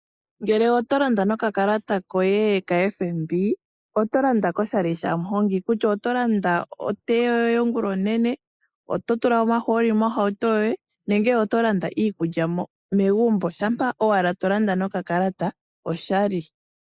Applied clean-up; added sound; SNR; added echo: neural mask model Resemble Enhance denoiser.